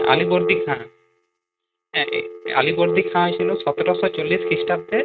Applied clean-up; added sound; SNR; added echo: neural mask model RNNoise.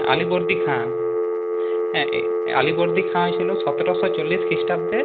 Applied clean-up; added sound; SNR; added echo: none; Telephone; -2 dB; none.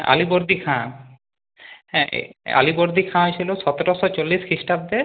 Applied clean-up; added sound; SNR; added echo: none; none; none; none.